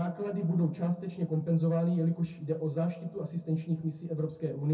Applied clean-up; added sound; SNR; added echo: none; none; none; reverberation time 0.3 s.